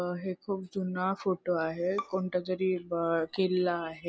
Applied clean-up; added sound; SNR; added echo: none; Bowed string instrument; 15 dB; none.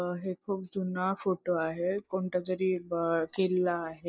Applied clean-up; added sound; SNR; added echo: neural mask model DeepFilterNet 3.